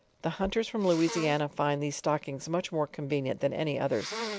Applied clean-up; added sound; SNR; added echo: none; Sneeze; 14 dB; none.